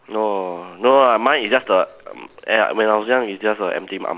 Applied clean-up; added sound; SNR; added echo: none; none; none; none.